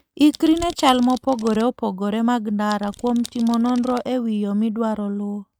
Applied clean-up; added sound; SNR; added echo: neural mask model RNNoise.